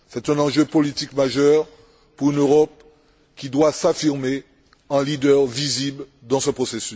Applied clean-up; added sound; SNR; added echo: none; none; none; none.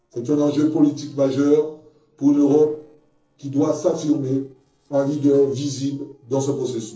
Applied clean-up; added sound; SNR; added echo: neural separator model SepFormer DNS4.